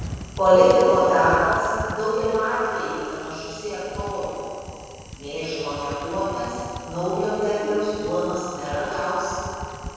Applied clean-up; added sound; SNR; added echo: none; Typing; 15 dB; reverberation time 2.2 s.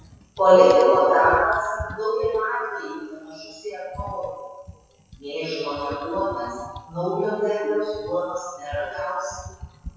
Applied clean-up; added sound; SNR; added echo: classical method WPE with log-MMSE.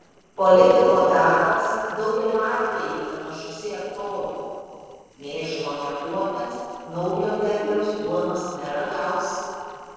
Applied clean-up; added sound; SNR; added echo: neural separator model SepFormer DNS4.